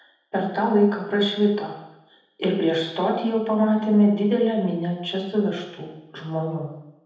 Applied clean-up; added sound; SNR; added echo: none; none; none; reverberation time 0.8 s.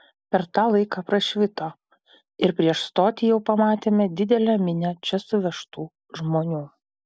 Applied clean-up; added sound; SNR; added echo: none; none; none; none.